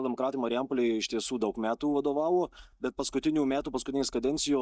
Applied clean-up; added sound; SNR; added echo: neural mask model DeepFilterNet 3.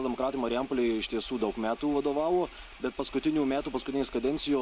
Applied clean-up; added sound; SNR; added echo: none; Engine; 19 dB; none.